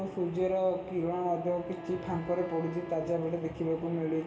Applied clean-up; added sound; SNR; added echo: none; Wind instrument, woodwind instrument; 18 dB; reverberation time 2.3 s.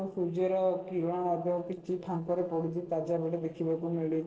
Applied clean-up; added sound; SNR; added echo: neural separator model SepFormer DNS4.